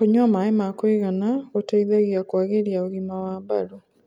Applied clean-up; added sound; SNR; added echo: none; none; none; none.